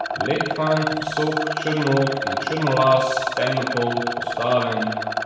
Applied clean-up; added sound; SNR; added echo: none; Rattle; 3 dB; reverberation time 1.1 s.